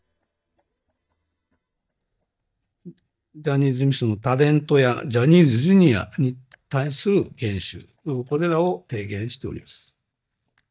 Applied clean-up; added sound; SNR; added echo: neural mask model DeepFilterNet 3.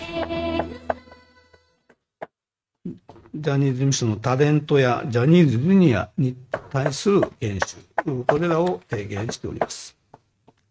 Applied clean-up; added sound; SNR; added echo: neural mask model RNNoise.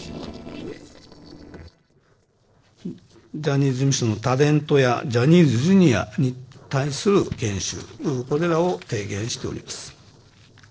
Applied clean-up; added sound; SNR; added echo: neural separator model SepFormer DNS4.